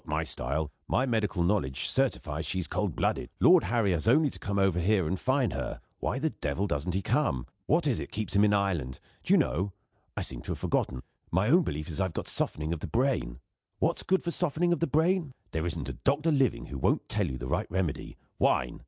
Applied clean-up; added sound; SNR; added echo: none; none; none; none.